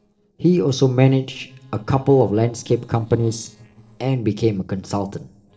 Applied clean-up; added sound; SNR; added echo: neural separator model SepFormer DNS4.